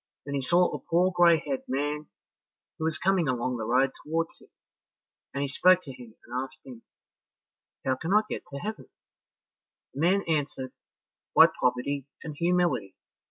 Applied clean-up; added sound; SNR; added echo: none; none; none; none.